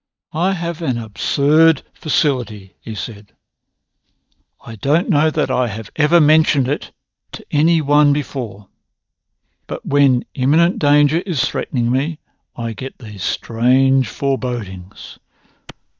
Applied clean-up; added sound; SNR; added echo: neural mask model DeepFilterNet 3.